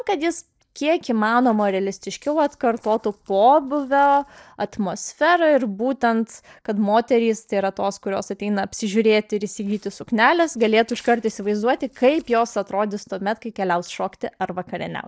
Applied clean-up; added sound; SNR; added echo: neural separator model SepFormer DNS4.